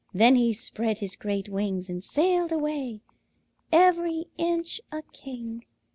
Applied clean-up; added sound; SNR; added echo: none; none; none; none.